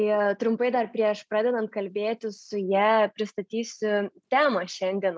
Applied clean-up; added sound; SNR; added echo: none; none; none; none.